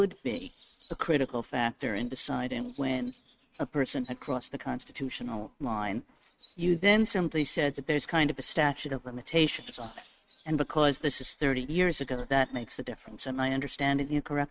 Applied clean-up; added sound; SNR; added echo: neural mask model RNNoise.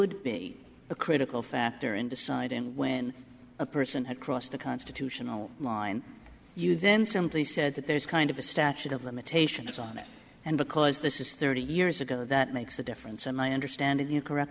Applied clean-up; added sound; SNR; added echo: none; none; none; none.